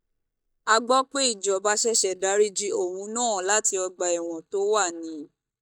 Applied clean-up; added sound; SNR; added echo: neural mask model DeepFilterNet 3.